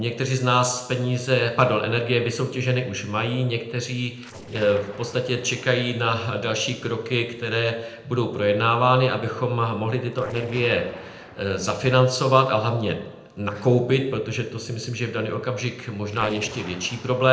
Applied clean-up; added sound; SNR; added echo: neural separator model SepFormer DNS4.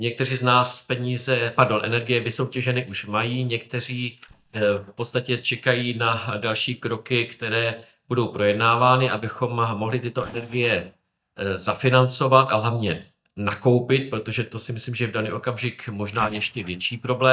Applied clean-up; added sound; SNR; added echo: neural mask model DeepFilterNet 3.